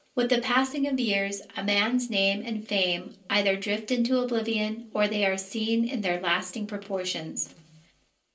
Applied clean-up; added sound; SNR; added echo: none; none; none; reverberation time 0.3 s.